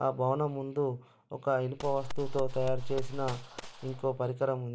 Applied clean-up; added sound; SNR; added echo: none; Gunshot, gunfire; 2 dB; none.